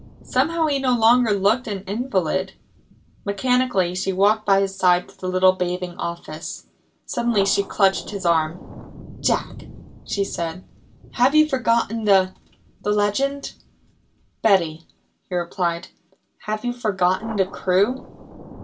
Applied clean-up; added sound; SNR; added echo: none; Thunder; 20 dB; reverberation time 0.2 s.